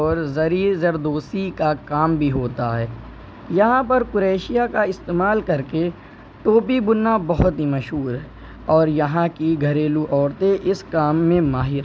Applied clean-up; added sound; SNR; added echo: none; none; none; none.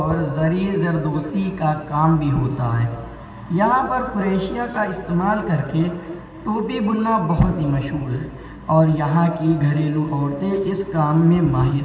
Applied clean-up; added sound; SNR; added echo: none; none; none; reverberation time 2.5 s.